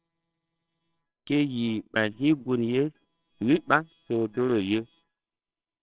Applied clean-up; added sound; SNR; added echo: neural separator model SepFormer WHAMR!.